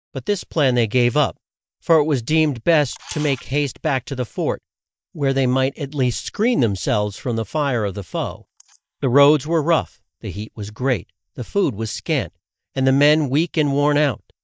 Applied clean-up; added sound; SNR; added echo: neural mask model DeepFilterNet 3.